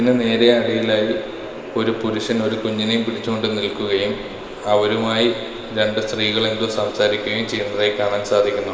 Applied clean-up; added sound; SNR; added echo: none; none; none; reverberation time 2.1 s.